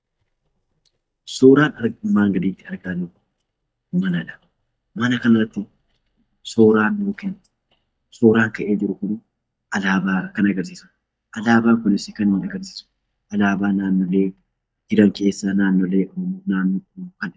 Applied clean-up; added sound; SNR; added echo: neural mask model DeepFilterNet 3.